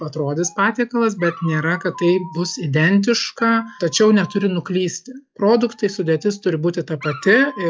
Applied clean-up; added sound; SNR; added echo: classical method log-MMSE.